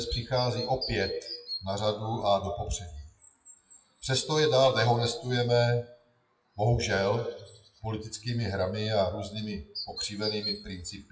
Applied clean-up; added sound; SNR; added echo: classical method WPE with log-MMSE.